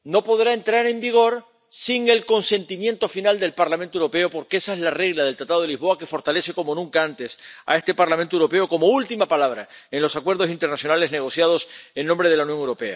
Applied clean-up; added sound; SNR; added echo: none; none; none; none.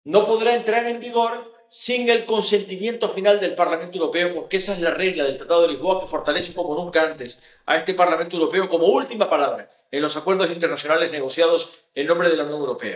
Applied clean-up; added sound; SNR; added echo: neural mask model DeepFilterNet 3.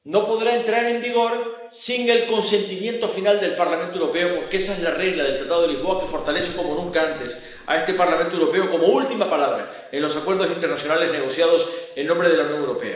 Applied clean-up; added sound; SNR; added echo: none; Livestock, farm animals, working animals; 17 dB; reverberation time 1.1 s.